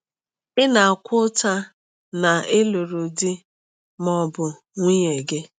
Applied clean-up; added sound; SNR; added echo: none; none; none; none.